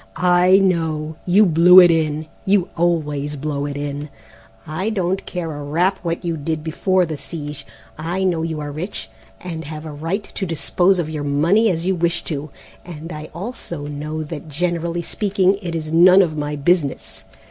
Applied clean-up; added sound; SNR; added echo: none; none; none; none.